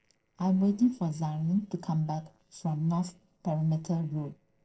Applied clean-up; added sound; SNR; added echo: neural separator model SepFormer DNS4.